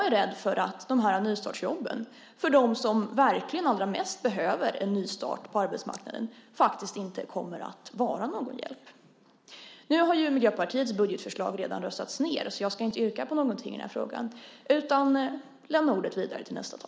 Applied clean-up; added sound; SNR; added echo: none; none; none; none.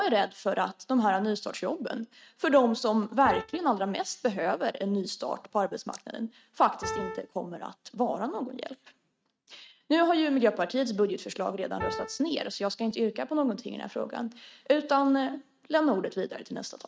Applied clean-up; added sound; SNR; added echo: neural mask model RNNoise.